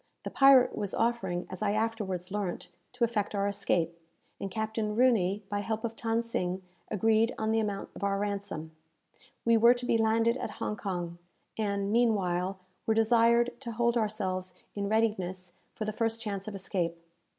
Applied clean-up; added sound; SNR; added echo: none; none; none; none.